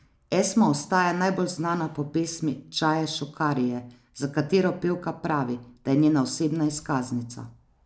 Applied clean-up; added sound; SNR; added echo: none; none; none; none.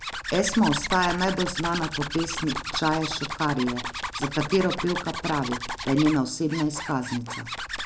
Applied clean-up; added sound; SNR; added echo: none; Zipper (clothing); 6 dB; none.